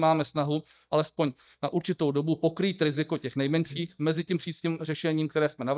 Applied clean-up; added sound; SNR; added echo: neural mask model DeepFilterNet 3.